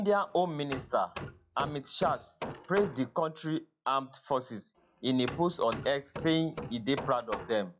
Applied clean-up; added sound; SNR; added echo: classical method log-MMSE.